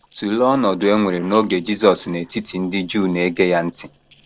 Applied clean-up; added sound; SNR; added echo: neural separator model SepFormer DNS4.